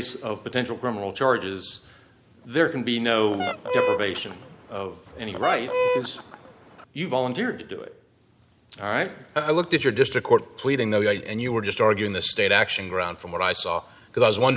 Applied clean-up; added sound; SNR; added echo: none; Fowl; 3 dB; none.